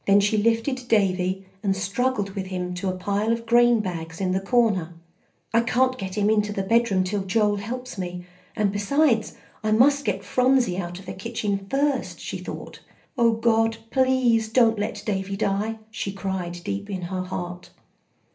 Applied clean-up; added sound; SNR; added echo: none; none; none; reverberation time 0.3 s.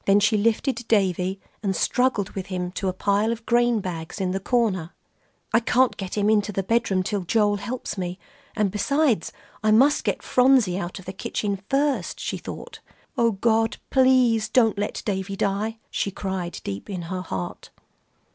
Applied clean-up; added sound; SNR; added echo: none; none; none; none.